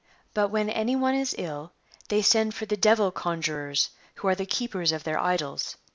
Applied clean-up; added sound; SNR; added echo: none; none; none; none.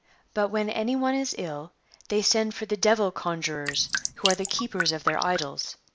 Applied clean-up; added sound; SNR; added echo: none; Drip; 4 dB; none.